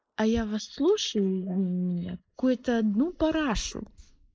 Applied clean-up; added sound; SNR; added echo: neural mask model Resemble Enhance denoiser.